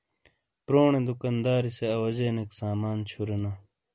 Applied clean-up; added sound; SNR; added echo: none; none; none; none.